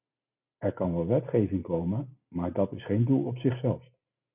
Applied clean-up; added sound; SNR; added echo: none; none; none; none.